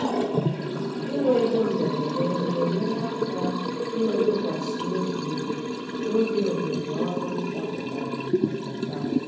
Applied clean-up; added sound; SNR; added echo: none; Liquid; -1 dB; reverberation time 1.1 s.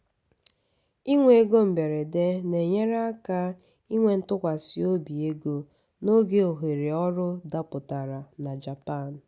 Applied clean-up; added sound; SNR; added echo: none; none; none; none.